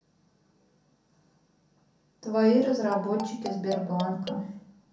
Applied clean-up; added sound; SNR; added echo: none; Marimba, xylophone; 11 dB; reverberation time 0.6 s.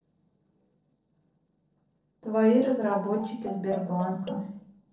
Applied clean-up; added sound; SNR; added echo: neural separator model SepFormer DNS4.